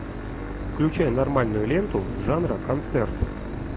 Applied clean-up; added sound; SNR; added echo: none; Engine / Boat, Water vehicle; 5 dB; none.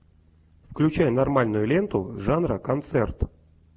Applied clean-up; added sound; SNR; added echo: none; none; none; none.